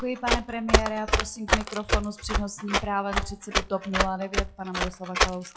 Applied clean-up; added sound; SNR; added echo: classical method log-MMSE.